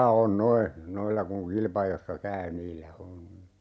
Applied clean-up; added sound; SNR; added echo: none; none; none; none.